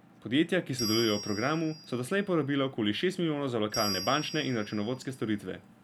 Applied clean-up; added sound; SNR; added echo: none; Bell; 10 dB; none.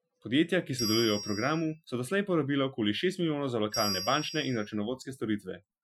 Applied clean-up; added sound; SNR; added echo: classical method Wiener filter.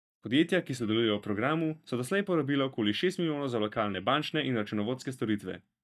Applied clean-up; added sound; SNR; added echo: neural mask model DeepFilterNet 3.